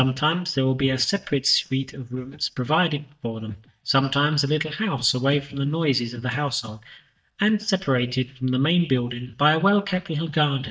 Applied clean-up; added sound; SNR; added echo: neural mask model DeepFilterNet 3.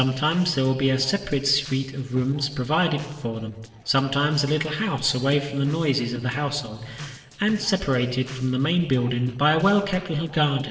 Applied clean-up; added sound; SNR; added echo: neural separator model SepFormer DNS4.